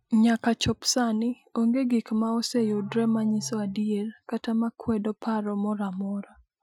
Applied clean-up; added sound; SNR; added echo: classical method Wiener filter.